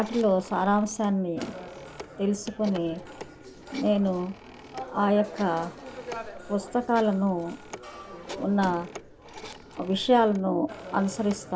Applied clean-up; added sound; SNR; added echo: none; Telephone + Motor vehicle (road); 14 dB; none.